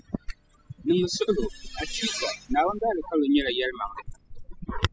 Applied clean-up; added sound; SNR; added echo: classical method spectral subtraction.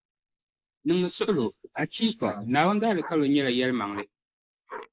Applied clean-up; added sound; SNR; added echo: neural mask model Resemble Enhance denoiser.